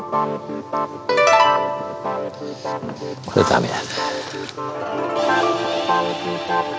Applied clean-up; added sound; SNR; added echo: none; none; none; none.